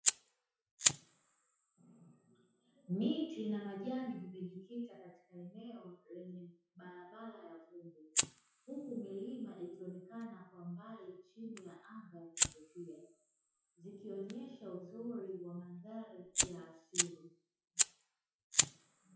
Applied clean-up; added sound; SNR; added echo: classical method WPE with log-MMSE.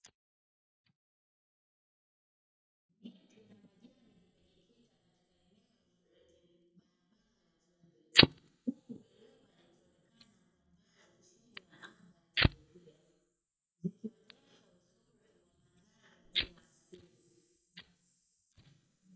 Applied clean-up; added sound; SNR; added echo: neural mask model DeepFilterNet 3.